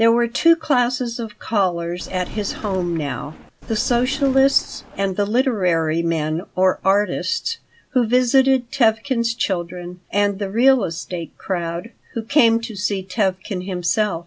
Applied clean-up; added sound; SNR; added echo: none; Thunder; 15 dB; none.